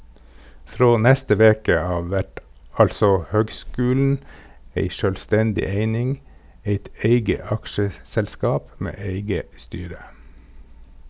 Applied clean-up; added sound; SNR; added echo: none; none; none; none.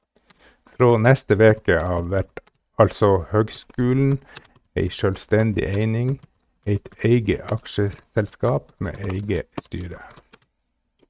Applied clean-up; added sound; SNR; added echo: neural mask model RNNoise.